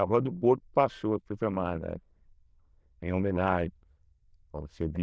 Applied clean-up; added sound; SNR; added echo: neural diffusion model UNIVERSE++.